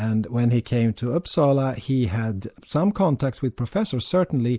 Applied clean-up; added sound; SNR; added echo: none; none; none; none.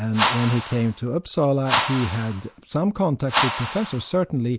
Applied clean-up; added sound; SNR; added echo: none; Whoosh, swoosh, swish; 4 dB; none.